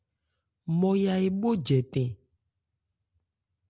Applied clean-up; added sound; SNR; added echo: none; none; none; none.